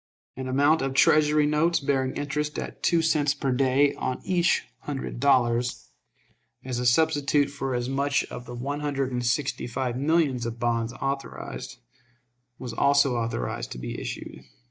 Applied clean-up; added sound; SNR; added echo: neural mask model DeepFilterNet 3.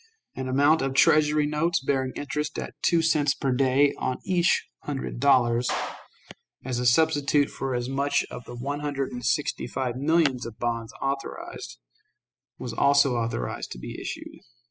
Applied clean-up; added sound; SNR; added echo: classical method spectral subtraction.